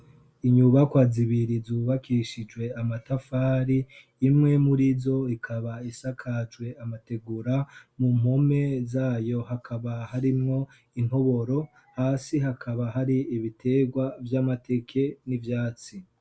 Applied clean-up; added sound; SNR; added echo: none; none; none; none.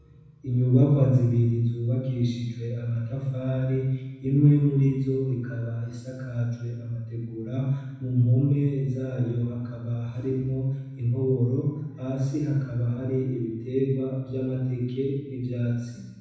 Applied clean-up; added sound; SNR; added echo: none; none; none; reverberation time 1.1 s.